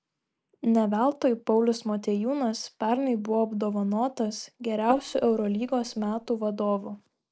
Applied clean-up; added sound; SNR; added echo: neural mask model Resemble Enhance denoiser.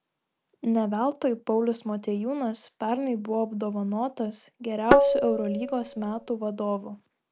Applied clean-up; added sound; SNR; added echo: none; Tabla; -4 dB; none.